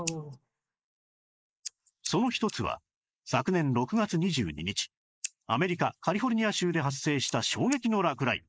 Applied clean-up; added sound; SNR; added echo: neural mask model Resemble Enhance denoiser.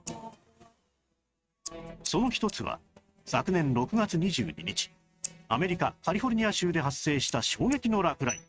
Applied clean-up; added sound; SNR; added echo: neural mask model RNNoise.